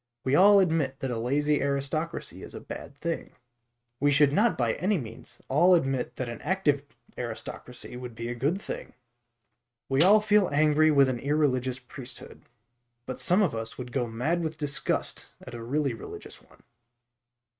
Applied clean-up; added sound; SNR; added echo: neural mask model RNNoise.